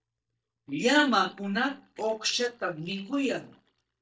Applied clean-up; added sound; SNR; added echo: neural mask model DeepFilterNet 3.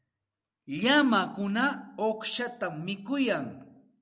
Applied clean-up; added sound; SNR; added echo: none; none; none; none.